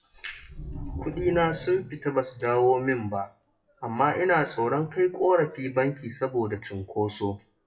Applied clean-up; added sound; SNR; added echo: classical method WPE with log-MMSE.